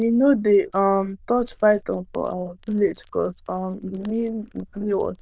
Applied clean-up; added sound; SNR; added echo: neural diffusion model UNIVERSE++.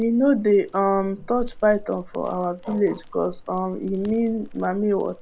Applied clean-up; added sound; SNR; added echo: none; Crackle; 17 dB; none.